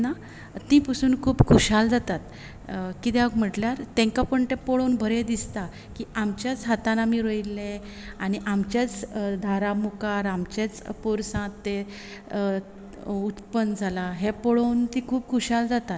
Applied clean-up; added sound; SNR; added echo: none; none; none; none.